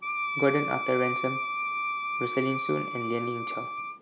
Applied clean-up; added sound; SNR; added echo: none; Wind instrument, woodwind instrument; 1 dB; none.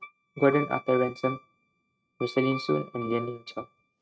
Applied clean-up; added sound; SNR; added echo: neural mask model RNNoise.